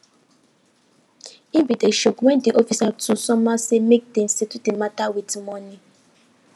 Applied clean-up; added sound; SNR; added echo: none; none; none; none.